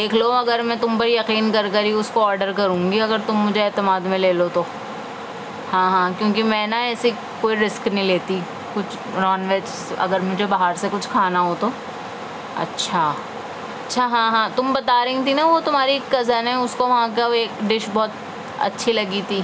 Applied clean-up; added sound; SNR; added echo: none; none; none; none.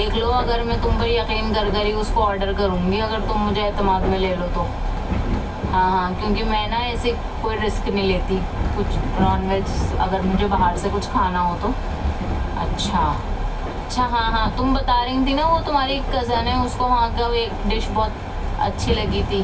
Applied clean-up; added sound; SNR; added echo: none; Train; 2 dB; reverberation time 0.1 s.